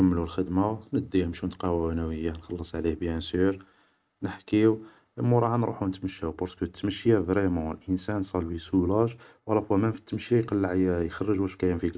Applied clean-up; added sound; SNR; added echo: none; none; none; none.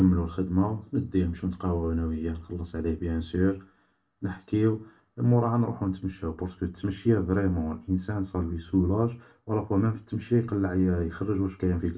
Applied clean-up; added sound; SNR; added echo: none; none; none; reverberation time 0.2 s.